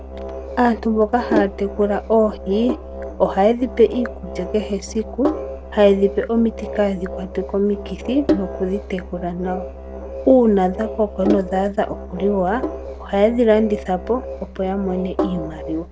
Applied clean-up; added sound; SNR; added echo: none; Sink (filling or washing) + Musical instrument; 8 dB; none.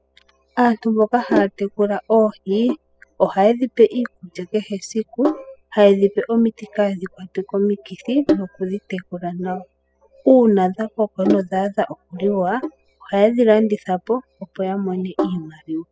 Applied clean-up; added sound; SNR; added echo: classical method spectral subtraction.